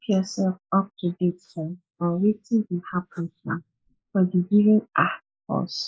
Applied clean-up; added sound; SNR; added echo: neural mask model Resemble Enhance denoiser.